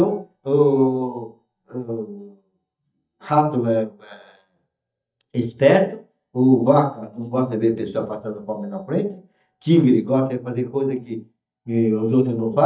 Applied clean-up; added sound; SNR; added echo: neural mask model DeepFilterNet 3.